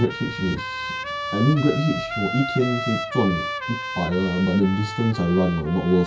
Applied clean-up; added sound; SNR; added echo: none; Trumpet; 7 dB; reverberation time 0.2 s.